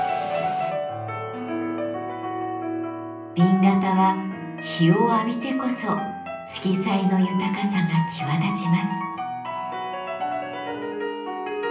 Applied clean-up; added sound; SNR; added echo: none; none; none; reverberation time 0.6 s.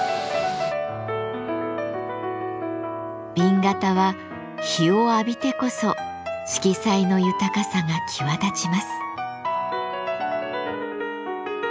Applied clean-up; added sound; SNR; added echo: none; none; none; none.